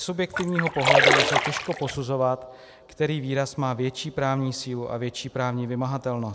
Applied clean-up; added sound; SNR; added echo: none; Splash, splatter; -4 dB; none.